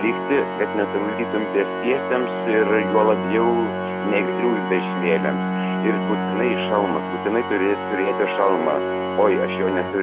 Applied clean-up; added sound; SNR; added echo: none; Organ; 2 dB; none.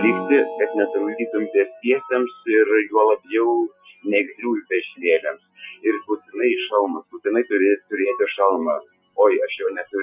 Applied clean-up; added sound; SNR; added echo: classical method Wiener filter.